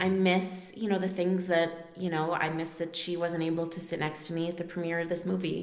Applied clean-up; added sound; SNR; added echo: none; none; none; reverberation time 0.8 s.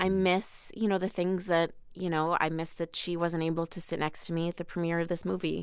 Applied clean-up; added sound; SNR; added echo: none; none; none; none.